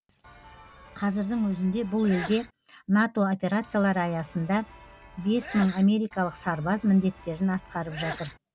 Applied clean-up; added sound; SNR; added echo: none; Sneeze / Church bell; 16 dB; none.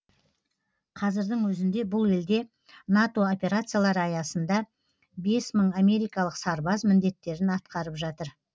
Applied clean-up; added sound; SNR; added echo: none; none; none; none.